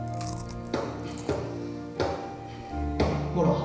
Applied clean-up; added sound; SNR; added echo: none; Chewing, mastication; 19 dB; reverberation time 1.0 s.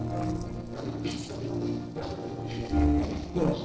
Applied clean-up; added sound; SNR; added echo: neural separator model SepFormer DNS4.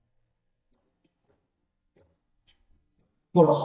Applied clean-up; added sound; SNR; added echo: neural mask model DeepFilterNet 3.